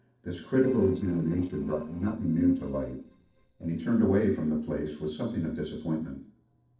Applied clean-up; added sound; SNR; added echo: neural separator model SepFormer DNS4.